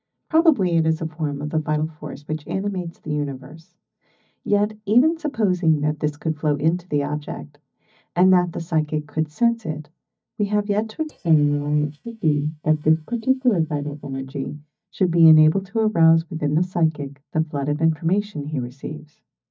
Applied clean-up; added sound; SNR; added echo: neural mask model DeepFilterNet 3.